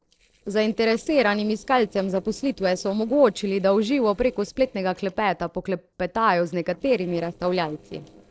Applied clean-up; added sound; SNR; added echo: neural separator model SepFormer DNS4.